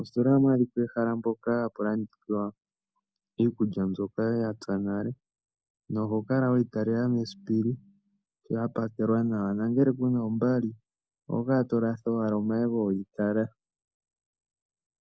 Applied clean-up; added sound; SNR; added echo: none; none; none; none.